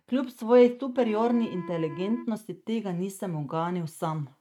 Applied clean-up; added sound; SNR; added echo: neural mask model RNNoise.